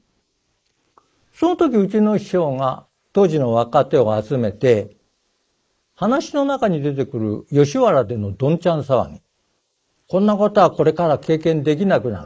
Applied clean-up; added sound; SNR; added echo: neural mask model Resemble Enhance denoiser.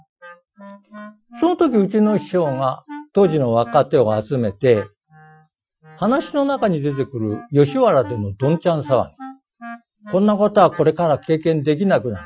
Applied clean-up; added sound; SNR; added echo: classical method Wiener filter.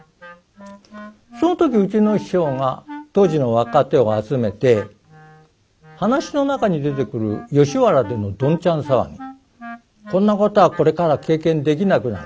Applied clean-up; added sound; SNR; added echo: none; Wind instrument, woodwind instrument; 20 dB; none.